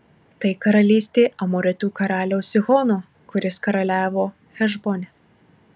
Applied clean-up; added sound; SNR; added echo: none; none; none; none.